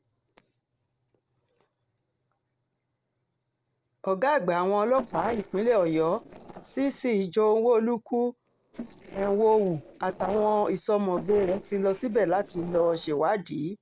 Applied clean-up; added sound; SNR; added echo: neural separator model SepFormer DNS4.